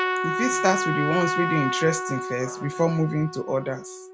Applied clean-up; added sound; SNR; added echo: none; Trumpet; 3 dB; none.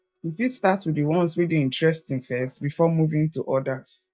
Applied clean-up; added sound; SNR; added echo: neural mask model DeepFilterNet 3.